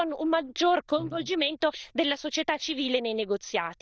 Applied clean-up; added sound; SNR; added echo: neural diffusion model UNIVERSE++.